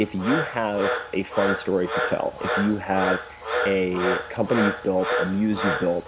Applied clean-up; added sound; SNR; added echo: none; Frog; 2 dB; none.